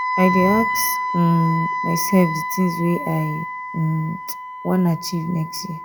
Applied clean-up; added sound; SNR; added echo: none; Wind instrument, woodwind instrument; 4 dB; none.